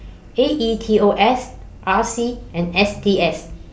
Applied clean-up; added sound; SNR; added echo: none; none; none; none.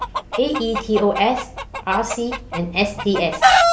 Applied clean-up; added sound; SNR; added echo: none; Chicken, rooster; 0 dB; none.